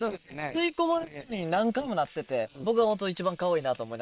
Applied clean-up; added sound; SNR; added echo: neural separator model SepFormer WHAM!.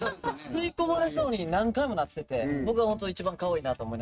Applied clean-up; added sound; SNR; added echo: neural mask model RNNoise.